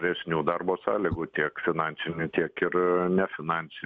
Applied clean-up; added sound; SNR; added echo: none; none; none; none.